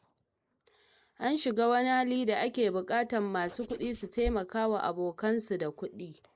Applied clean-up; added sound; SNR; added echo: neural mask model Resemble Enhance denoiser.